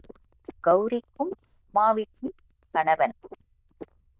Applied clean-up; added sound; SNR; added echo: neural diffusion model UNIVERSE++.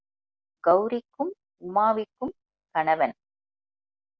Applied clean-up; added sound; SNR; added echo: none; none; none; none.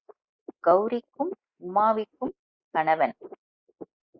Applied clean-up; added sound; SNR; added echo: neural mask model Resemble Enhance denoiser.